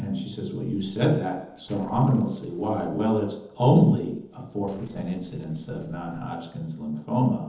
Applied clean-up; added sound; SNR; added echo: neural separator model SepFormer DNS4.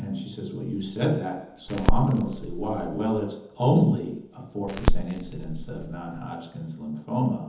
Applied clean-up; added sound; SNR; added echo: none; Crackle; 0 dB; reverberation time 1.3 s.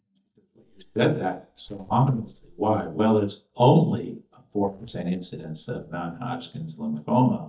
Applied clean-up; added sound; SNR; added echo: neural mask model DeepFilterNet 3.